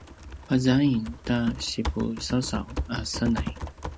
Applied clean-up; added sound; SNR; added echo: none; Typing; 8 dB; none.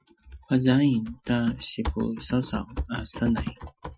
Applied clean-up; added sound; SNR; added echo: classical method Wiener filter.